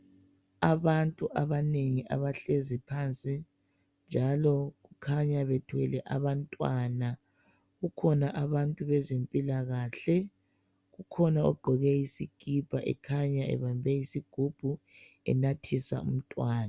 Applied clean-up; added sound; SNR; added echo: none; none; none; none.